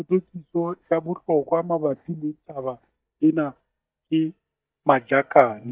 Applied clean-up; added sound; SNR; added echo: neural mask model DeepFilterNet 3.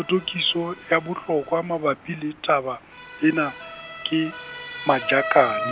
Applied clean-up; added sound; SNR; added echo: none; Motor vehicle (road) / Siren; 11 dB; none.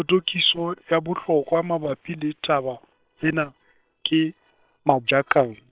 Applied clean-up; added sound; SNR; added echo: neural separator model SepFormer WHAM!.